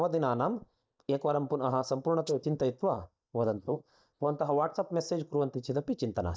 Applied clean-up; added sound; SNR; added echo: neural mask model DeepFilterNet 3.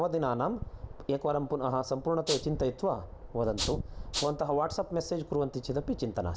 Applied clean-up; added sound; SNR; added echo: none; Rattle (instrument); 5 dB; none.